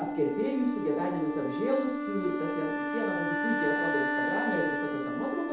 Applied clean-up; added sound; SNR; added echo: none; Wind instrument, woodwind instrument; 0 dB; reverberation time 0.8 s.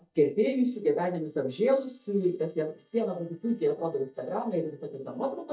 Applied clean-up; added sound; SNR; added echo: neural mask model DeepFilterNet 3.